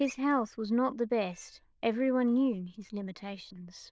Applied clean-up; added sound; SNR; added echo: neural diffusion model UNIVERSE++.